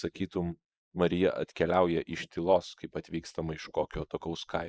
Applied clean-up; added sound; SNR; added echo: neural mask model Resemble Enhance denoiser.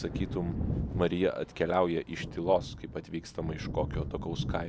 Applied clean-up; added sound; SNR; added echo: none; Thunder / Wind; 5 dB; none.